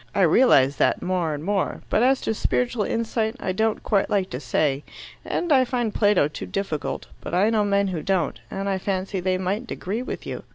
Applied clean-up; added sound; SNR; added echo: none; none; none; none.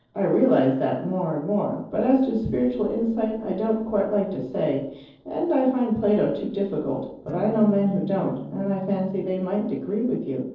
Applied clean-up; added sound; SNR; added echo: neural separator model SepFormer DNS4.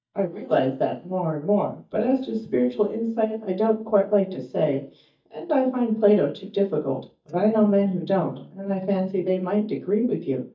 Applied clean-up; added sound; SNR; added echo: neural mask model DeepFilterNet 3.